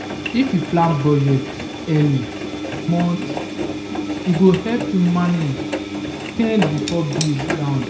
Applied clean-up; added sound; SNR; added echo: none; Engine; 6 dB; reverberation time 0.5 s.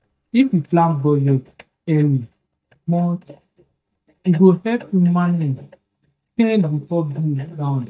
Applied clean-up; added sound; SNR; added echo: neural mask model DeepFilterNet 3.